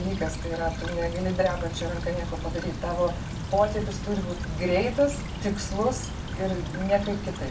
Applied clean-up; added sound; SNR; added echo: none; Stream / Trickle, dribble; 4 dB; reverberation time 0.3 s.